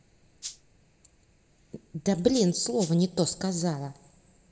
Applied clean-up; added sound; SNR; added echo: none; Rattle (instrument); 13 dB; reverberation time 0.8 s.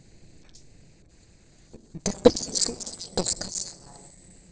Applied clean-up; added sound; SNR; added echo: neural separator model SepFormer DNS4.